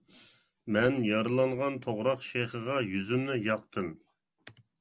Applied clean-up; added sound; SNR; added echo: none; none; none; none.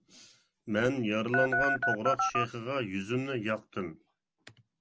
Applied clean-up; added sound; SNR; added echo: none; Telephone; -4 dB; none.